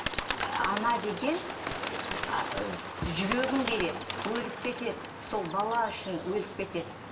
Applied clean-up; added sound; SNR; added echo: none; Bird; 3 dB; reverberation time 1.3 s.